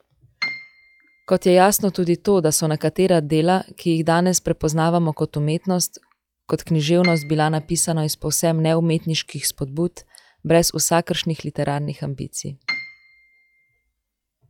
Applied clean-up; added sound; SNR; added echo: classical method log-MMSE.